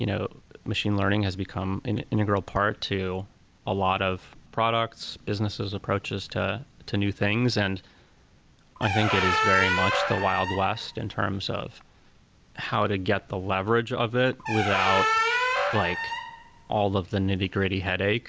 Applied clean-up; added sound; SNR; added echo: none; Squeak; 0 dB; none.